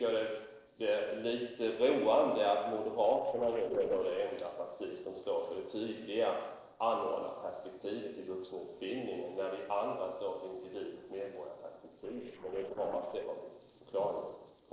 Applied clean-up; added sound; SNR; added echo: neural separator model SepFormer DNS4.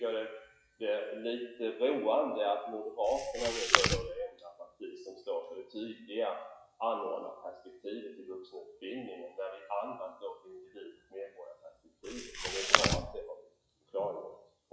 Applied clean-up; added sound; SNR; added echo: classical method WPE with log-MMSE.